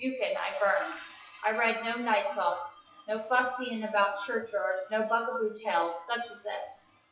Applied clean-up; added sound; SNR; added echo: classical method WPE with log-MMSE.